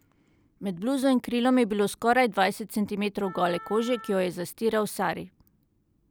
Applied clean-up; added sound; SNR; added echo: none; Wind instrument, woodwind instrument; 19 dB; none.